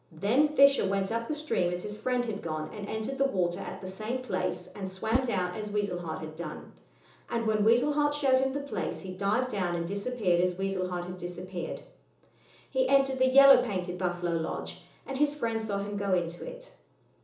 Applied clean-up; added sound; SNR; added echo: none; Whoosh, swoosh, swish; 11 dB; reverberation time 0.6 s.